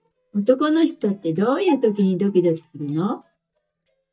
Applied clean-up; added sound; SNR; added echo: neural mask model DeepFilterNet 3.